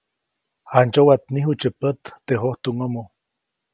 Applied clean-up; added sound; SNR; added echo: none; none; none; none.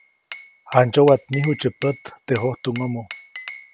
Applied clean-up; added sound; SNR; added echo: none; Glass; 10 dB; none.